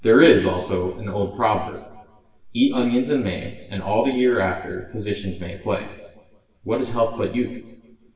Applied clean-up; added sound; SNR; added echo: none; none; none; reverberation time 1.0 s.